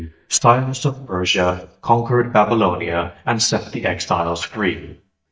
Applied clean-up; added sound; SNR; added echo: neural mask model DeepFilterNet 3.